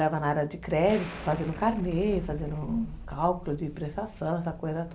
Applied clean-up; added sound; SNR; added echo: none; Explosion; 13 dB; none.